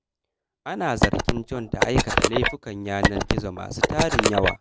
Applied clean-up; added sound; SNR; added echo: none; Telephone; -4 dB; none.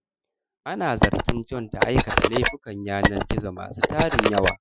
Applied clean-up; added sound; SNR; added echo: classical method Wiener filter.